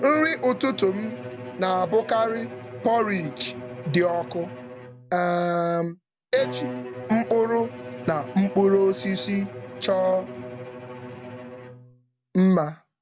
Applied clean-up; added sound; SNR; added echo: none; Bowed string instrument; 12 dB; none.